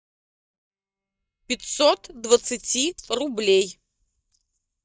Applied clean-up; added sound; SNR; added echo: neural mask model DeepFilterNet 3.